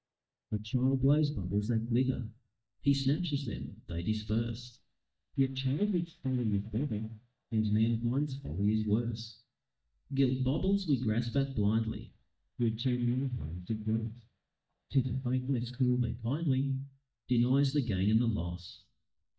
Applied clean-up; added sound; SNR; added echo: neural mask model DeepFilterNet 3.